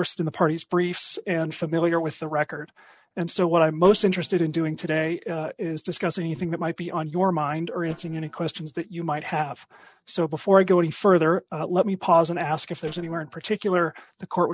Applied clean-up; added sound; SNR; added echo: neural separator model SepFormer DNS4.